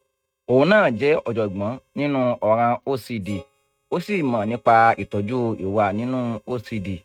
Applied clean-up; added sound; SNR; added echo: neural mask model RNNoise.